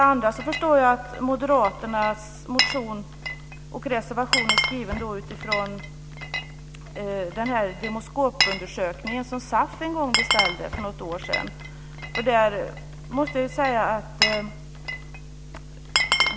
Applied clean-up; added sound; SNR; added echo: none; Glass; 4 dB; none.